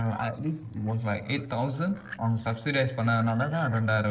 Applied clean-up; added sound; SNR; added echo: neural separator model SepFormer DNS4.